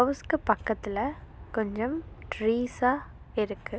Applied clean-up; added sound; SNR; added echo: none; Aircraft; 16 dB; none.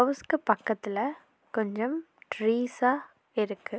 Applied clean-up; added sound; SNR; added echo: none; none; none; none.